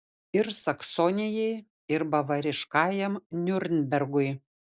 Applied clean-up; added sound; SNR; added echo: none; none; none; none.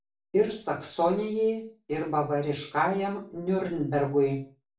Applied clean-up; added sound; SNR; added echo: none; none; none; reverberation time 0.4 s.